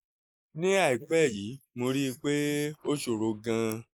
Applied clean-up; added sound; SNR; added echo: neural mask model Resemble Enhance denoiser.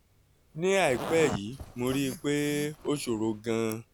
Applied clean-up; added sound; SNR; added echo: none; Zipper (clothing); 12 dB; none.